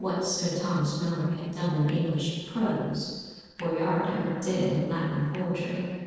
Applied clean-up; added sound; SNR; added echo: neural separator model SepFormer DNS4.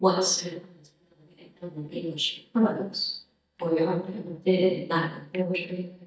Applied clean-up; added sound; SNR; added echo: neural mask model DeepFilterNet 3.